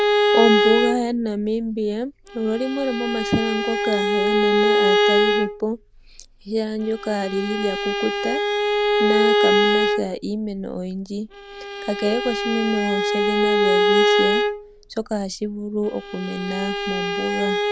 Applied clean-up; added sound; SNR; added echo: none; Bowed string instrument; -3 dB; none.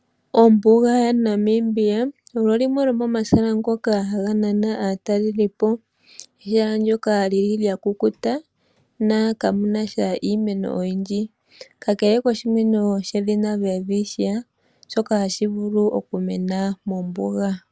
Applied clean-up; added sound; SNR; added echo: none; none; none; none.